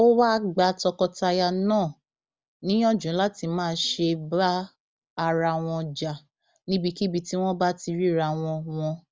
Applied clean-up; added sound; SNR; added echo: none; none; none; none.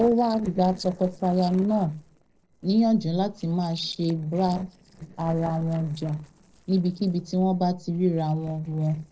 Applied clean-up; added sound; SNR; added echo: neural separator model SepFormer DNS4.